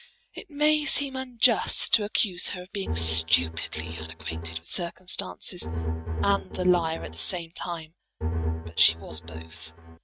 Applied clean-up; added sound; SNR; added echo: neural mask model RNNoise.